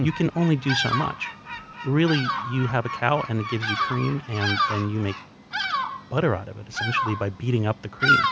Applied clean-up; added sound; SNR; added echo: none; Bird vocalization, bird call, bird song; 3 dB; none.